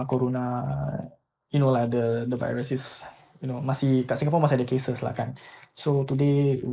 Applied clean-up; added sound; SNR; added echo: neural mask model Resemble Enhance denoiser.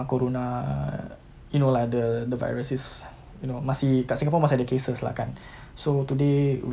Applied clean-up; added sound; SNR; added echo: none; none; none; none.